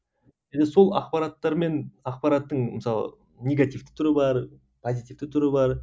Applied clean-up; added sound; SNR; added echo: none; none; none; none.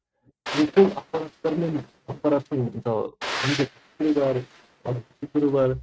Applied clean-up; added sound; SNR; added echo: neural mask model RNNoise.